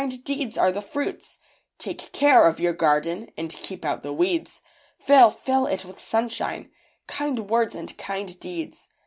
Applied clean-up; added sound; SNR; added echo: none; none; none; none.